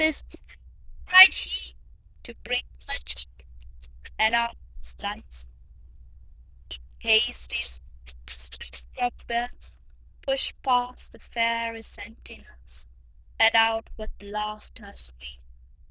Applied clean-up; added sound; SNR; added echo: neural diffusion model UNIVERSE++.